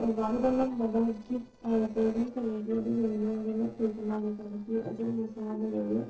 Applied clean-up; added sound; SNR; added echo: neural separator model SepFormer DNS4.